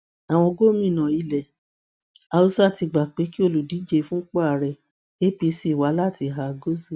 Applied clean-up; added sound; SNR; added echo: none; none; none; none.